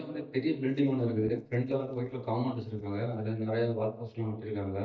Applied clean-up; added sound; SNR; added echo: neural mask model DeepFilterNet 3.